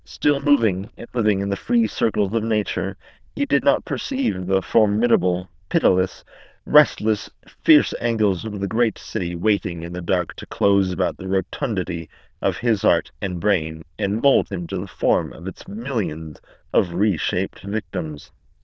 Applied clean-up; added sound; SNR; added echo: neural diffusion model UNIVERSE++.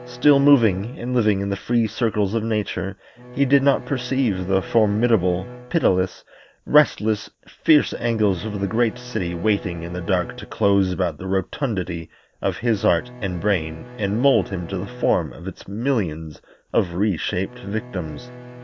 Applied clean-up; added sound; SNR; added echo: none; Bowed string instrument; 18 dB; none.